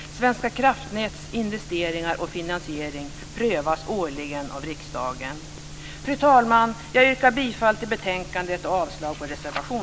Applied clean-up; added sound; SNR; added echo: none; none; none; none.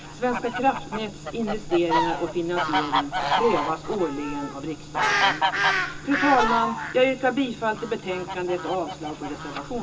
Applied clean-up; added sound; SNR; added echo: none; Fowl; 1 dB; reverberation time 0.2 s.